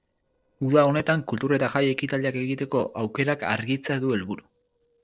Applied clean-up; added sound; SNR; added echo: neural separator model SepFormer DNS4.